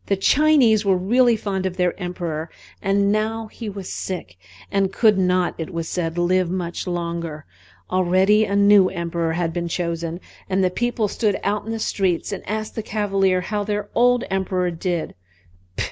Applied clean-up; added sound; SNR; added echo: none; none; none; none.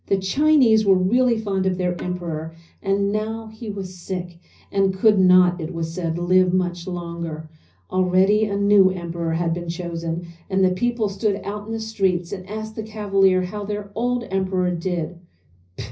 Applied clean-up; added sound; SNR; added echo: none; Percussion; 20 dB; reverberation time 0.5 s.